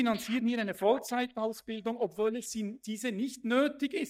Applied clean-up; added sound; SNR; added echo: neural mask model DeepFilterNet 3.